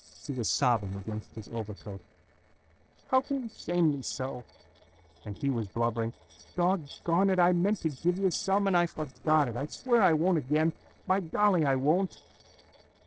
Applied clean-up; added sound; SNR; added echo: neural separator model SepFormer DNS4.